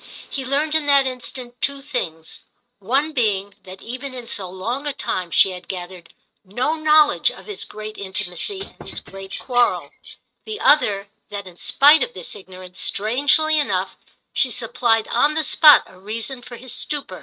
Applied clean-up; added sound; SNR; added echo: neural mask model RNNoise.